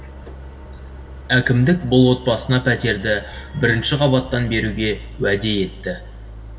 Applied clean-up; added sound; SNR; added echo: none; Idling; 15 dB; reverberation time 1.2 s.